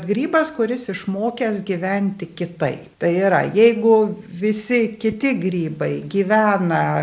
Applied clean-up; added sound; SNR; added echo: none; none; none; none.